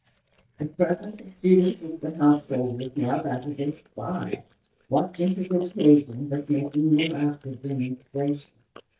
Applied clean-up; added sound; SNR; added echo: neural mask model DeepFilterNet 3.